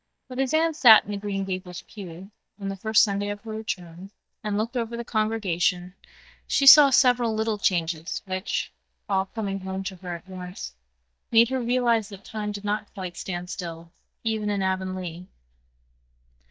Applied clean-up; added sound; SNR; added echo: neural mask model DeepFilterNet 3.